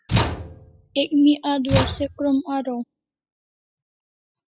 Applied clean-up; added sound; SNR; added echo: classical method spectral subtraction.